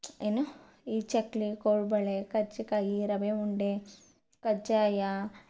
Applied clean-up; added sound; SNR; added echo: none; none; none; none.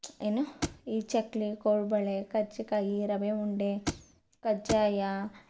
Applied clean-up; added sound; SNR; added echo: none; Thump, thud; 7 dB; none.